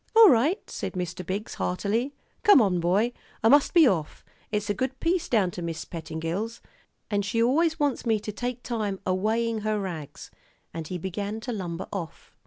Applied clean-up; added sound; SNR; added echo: none; none; none; none.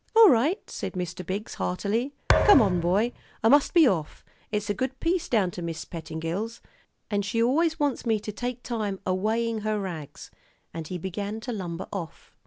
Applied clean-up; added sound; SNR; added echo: none; Thump, thud; 1 dB; none.